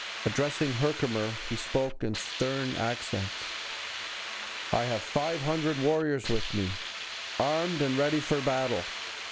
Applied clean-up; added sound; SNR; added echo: none; Hiss; 7 dB; none.